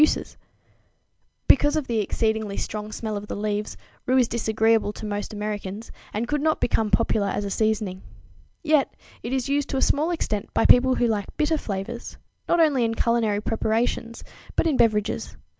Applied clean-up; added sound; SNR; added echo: none; none; none; none.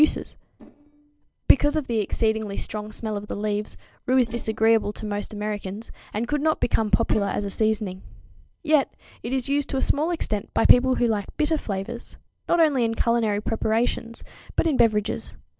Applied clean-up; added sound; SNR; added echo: neural separator model SepFormer DNS4.